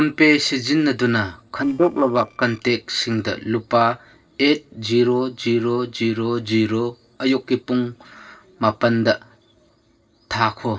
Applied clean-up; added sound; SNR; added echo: neural separator model SepFormer DNS4.